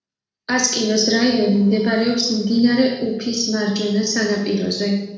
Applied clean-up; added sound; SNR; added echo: neural separator model SepFormer DNS4.